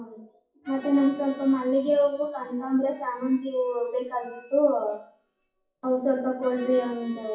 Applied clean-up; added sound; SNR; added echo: classical method WPE with log-MMSE.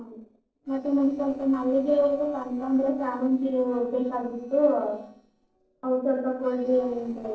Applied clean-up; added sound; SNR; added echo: neural separator model SepFormer DNS4.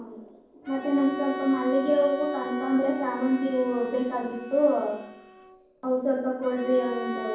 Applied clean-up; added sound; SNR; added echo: none; Bowed string instrument; 11 dB; reverberation time 1.2 s.